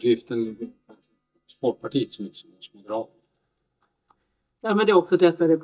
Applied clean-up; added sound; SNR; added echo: neural mask model DeepFilterNet 3.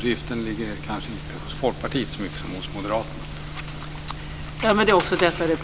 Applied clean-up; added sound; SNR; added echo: none; none; none; none.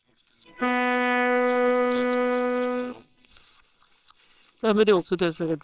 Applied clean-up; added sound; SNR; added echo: neural separator model SepFormer WHAMR!.